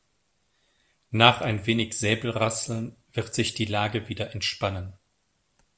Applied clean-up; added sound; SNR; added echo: none; none; none; none.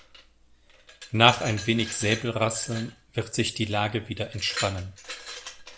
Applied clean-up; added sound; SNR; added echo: none; Glass; 14 dB; none.